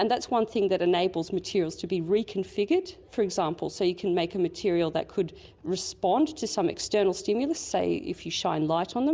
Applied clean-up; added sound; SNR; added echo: none; none; none; none.